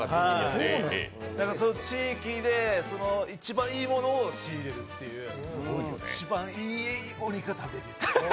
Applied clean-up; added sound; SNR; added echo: none; none; none; none.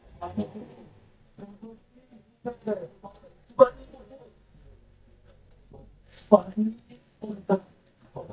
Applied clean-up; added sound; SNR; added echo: neural mask model DeepFilterNet 3.